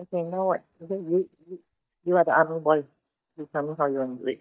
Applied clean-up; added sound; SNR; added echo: neural mask model DeepFilterNet 3.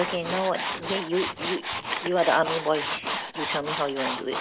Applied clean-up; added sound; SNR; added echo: none; Tools; 4 dB; none.